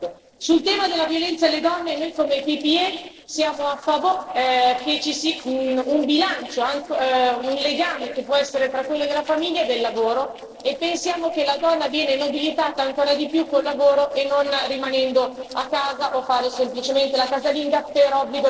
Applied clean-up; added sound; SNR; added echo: neural separator model SepFormer DNS4.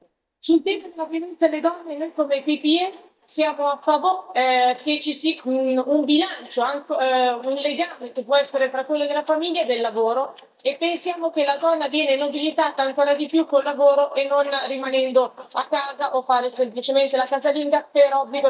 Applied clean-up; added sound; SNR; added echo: neural mask model DeepFilterNet 3.